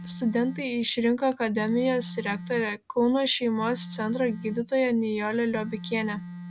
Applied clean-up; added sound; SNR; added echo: none; Telephone; 14 dB; none.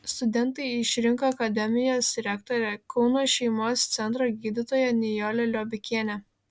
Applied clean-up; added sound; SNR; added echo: none; none; none; none.